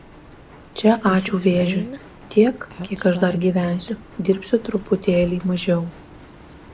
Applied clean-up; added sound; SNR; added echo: none; Rain; 13 dB; none.